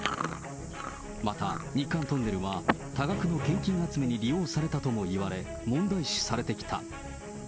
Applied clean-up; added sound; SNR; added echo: none; Chewing, mastication; 10 dB; none.